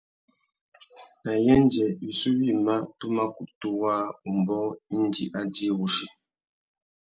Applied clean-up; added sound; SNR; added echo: none; none; none; none.